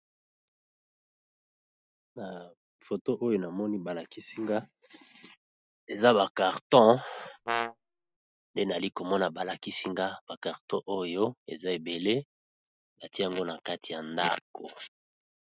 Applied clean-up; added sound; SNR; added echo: neural separator model SepFormer DNS4.